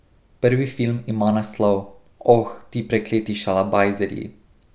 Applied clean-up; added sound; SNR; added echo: none; none; none; none.